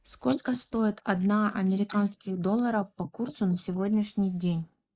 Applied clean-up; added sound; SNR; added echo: neural mask model Resemble Enhance denoiser.